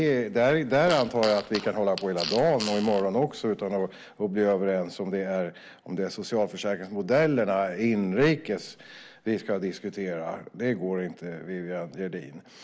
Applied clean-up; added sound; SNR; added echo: none; Fart; 11 dB; none.